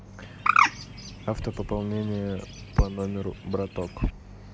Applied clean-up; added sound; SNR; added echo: none; Bird; 0 dB; none.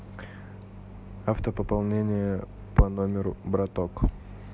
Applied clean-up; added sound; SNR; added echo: none; none; none; none.